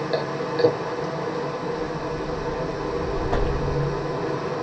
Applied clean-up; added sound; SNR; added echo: none; Subway, metro, underground; 6 dB; reverberation time 0.3 s.